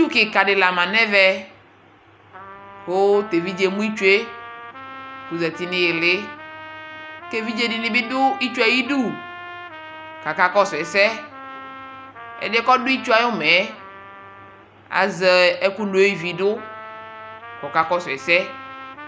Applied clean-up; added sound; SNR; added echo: none; Trumpet; 16 dB; none.